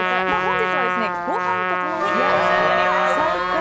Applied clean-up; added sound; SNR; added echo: none; Trumpet + Wind instrument, woodwind instrument; -4 dB; none.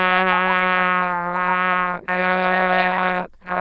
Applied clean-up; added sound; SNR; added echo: neural diffusion model UNIVERSE++.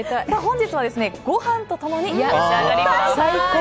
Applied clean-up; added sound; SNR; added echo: none; none; none; none.